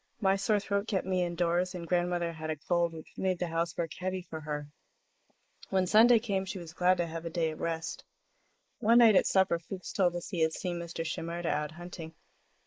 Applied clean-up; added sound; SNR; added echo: neural mask model Resemble Enhance denoiser.